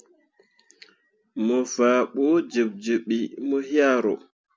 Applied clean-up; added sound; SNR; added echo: none; none; none; none.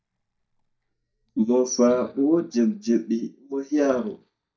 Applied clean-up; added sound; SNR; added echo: neural mask model DeepFilterNet 3.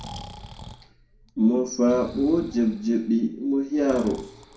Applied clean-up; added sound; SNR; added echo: none; Breathing; 19 dB; reverberation time 0.5 s.